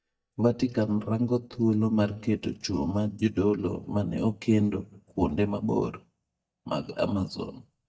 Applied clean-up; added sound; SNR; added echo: neural mask model DeepFilterNet 3.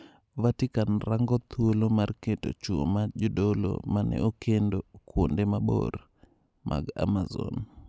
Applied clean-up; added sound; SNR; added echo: none; none; none; none.